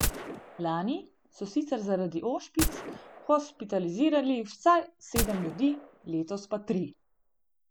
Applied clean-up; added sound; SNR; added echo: none; Gunshot, gunfire; 8 dB; none.